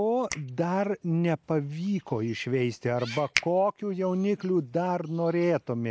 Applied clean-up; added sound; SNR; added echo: neural mask model Resemble Enhance denoiser.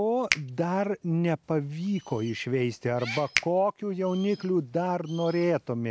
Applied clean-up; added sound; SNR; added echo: none; Finger snapping; 10 dB; none.